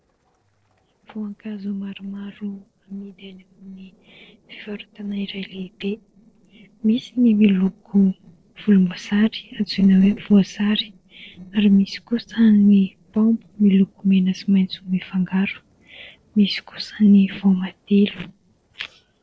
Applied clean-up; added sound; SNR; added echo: neural separator model SepFormer DNS4.